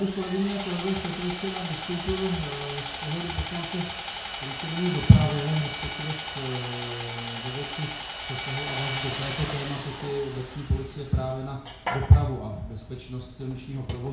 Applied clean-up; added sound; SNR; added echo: none; Sawing; 7 dB; reverberation time 0.5 s.